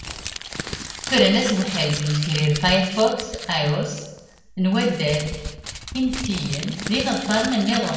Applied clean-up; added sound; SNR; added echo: none; Crumpling, crinkling; 10 dB; reverberation time 0.9 s.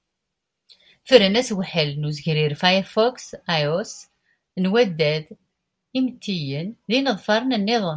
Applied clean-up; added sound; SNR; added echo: none; none; none; none.